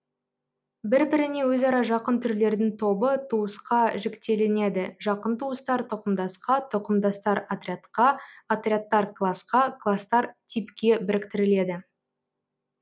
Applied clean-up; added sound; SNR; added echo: none; none; none; none.